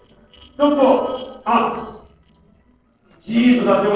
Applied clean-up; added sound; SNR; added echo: neural separator model SepFormer DNS4.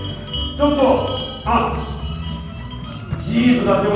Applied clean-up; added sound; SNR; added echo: none; Bell; 14 dB; reverberation time 1.2 s.